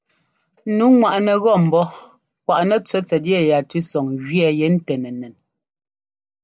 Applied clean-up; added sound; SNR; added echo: none; none; none; none.